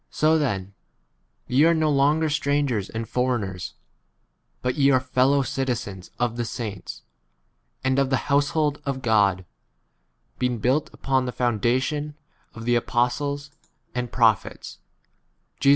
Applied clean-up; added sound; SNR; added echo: none; none; none; none.